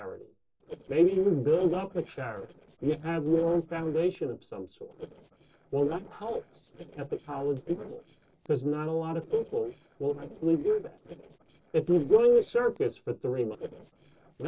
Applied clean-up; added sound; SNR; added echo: neural separator model SepFormer DNS4.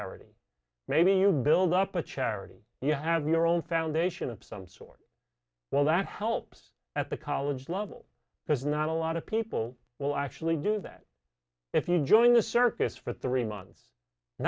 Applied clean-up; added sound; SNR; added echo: none; none; none; none.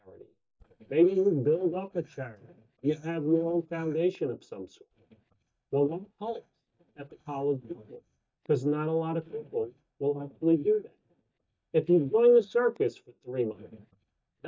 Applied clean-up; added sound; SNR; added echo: neural mask model DeepFilterNet 3.